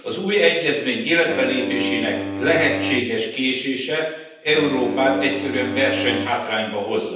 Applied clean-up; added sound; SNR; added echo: none; Wind instrument, woodwind instrument; 7 dB; reverberation time 0.9 s.